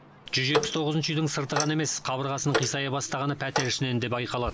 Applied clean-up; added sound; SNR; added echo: none; Clock; 6 dB; none.